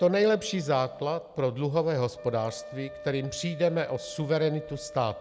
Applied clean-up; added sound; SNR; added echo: none; Wind instrument, woodwind instrument; 16 dB; none.